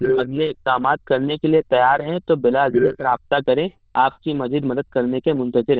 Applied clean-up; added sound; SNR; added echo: neural diffusion model UNIVERSE++.